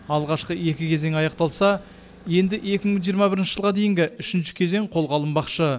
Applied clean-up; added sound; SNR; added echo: none; none; none; none.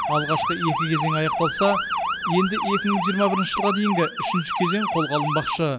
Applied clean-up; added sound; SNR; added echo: none; Motor vehicle (road) / Siren; 2 dB; none.